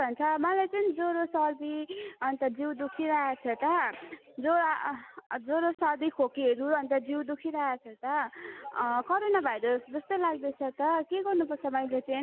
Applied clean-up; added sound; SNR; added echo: none; none; none; none.